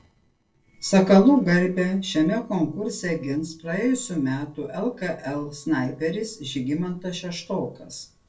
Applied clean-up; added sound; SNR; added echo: neural separator model SepFormer DNS4.